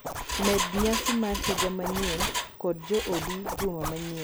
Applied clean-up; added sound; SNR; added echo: none; Engine + Zipper (clothing); 1 dB; none.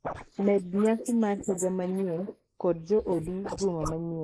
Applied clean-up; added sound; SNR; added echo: neural mask model Resemble Enhance denoiser.